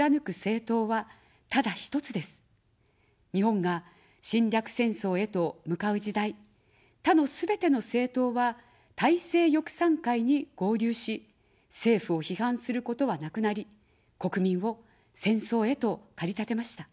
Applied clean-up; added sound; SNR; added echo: none; none; none; none.